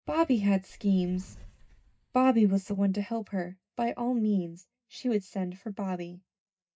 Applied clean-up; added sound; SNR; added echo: neural mask model DeepFilterNet 3.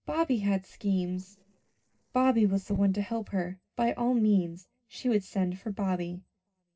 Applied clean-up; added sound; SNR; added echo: neural separator model SepFormer DNS4.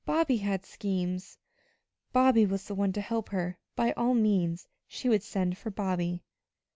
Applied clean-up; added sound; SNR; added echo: none; none; none; none.